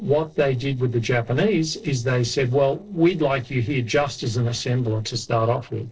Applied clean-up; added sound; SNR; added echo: neural separator model SepFormer DNS4.